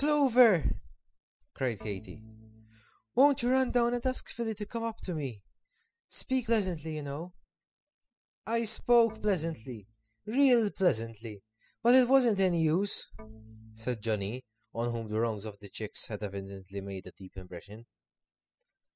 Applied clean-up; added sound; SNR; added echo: classical method spectral subtraction.